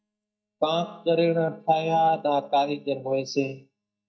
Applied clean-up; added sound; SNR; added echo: neural mask model DeepFilterNet 3.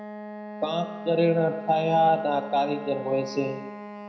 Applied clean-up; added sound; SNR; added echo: none; Wind instrument, woodwind instrument; 12 dB; reverberation time 0.8 s.